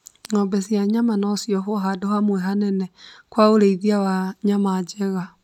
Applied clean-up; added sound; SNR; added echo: none; none; none; none.